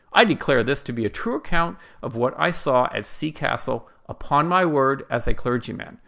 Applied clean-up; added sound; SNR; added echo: none; none; none; none.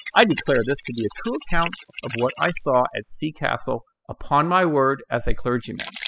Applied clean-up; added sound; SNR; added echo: classical method spectral subtraction.